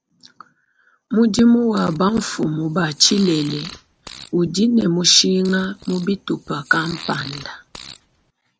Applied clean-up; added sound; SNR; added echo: none; Fart; 19 dB; none.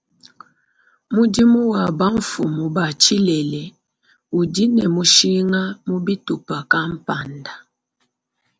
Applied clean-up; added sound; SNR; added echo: none; none; none; none.